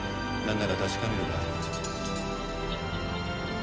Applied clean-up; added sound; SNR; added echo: none; Musical instrument; -1 dB; none.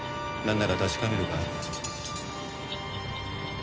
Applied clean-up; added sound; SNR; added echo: none; none; none; none.